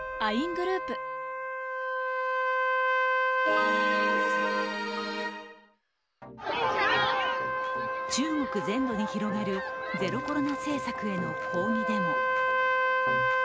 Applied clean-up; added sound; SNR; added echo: none; Trumpet; -3 dB; none.